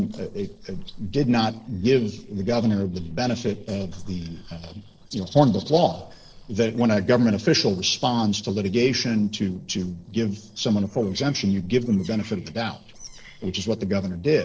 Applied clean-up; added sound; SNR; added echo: neural separator model SepFormer DNS4.